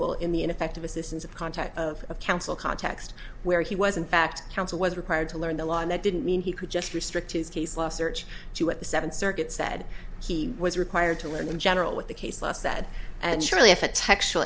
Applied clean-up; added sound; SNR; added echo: none; none; none; none.